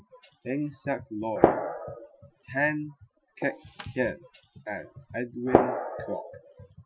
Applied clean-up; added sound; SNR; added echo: classical method Wiener filter.